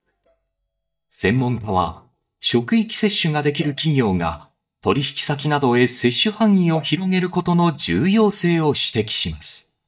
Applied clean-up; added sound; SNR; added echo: neural mask model DeepFilterNet 3.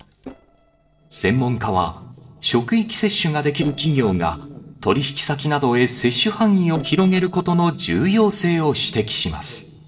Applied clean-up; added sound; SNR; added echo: neural separator model SepFormer DNS4.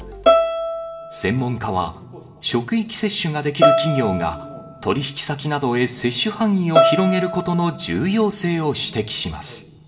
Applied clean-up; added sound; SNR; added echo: none; Bowed string instrument; 1 dB; reverberation time 2.0 s.